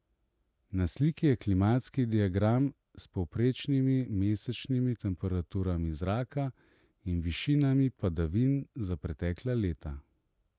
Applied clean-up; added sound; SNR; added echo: none; none; none; none.